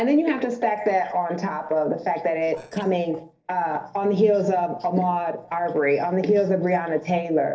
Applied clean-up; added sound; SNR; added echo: neural separator model SepFormer DNS4.